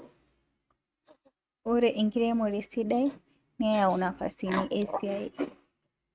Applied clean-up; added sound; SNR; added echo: neural mask model RNNoise.